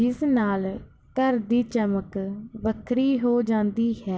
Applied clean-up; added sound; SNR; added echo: none; none; none; none.